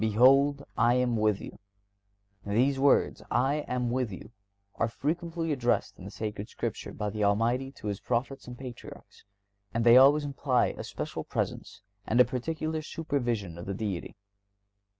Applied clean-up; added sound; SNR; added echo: none; none; none; none.